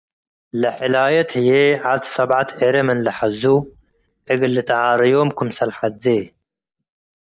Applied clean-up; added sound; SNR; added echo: neural mask model DeepFilterNet 3.